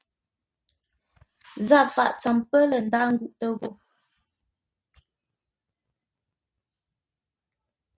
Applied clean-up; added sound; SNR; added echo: none; none; none; none.